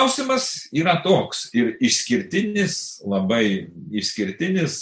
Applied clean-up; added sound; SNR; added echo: none; none; none; none.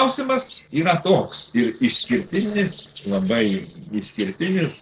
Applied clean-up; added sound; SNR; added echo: neural separator model SepFormer DNS4.